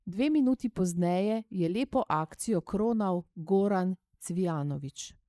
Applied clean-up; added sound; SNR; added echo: neural mask model Resemble Enhance denoiser.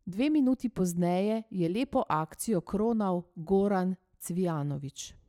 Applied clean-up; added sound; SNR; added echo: none; none; none; none.